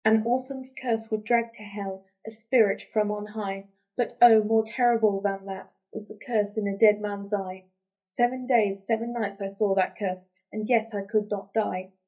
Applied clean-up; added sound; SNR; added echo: neural mask model DeepFilterNet 3.